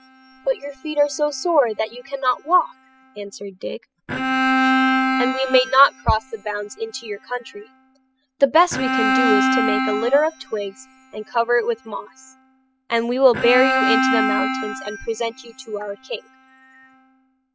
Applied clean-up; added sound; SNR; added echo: classical method spectral subtraction.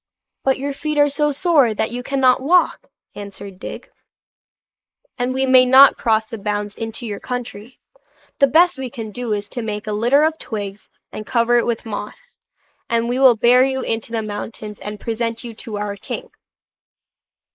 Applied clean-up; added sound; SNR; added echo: neural mask model Resemble Enhance denoiser.